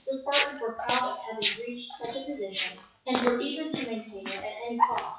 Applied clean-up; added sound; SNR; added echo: classical method WPE with log-MMSE.